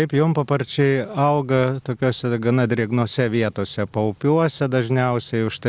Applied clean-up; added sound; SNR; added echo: none; none; none; none.